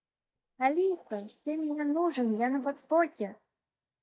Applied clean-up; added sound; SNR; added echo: neural mask model DeepFilterNet 3.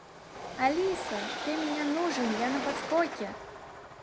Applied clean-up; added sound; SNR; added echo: none; Train; 5 dB; none.